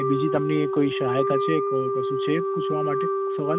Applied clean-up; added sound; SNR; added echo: none; Wind instrument, woodwind instrument; -2 dB; none.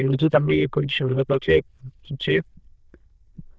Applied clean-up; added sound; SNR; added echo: neural diffusion model UNIVERSE++.